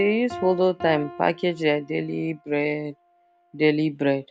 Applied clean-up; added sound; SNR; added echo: none; Piano; 18 dB; none.